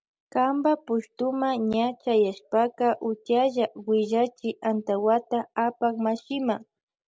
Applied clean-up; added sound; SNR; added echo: none; none; none; none.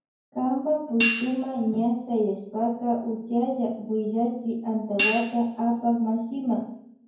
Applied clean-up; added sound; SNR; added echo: none; Hi-hat; 4 dB; reverberation time 0.9 s.